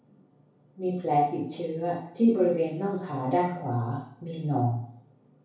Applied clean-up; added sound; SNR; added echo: none; none; none; reverberation time 0.6 s.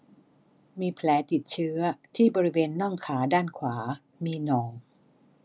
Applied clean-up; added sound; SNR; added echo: none; none; none; none.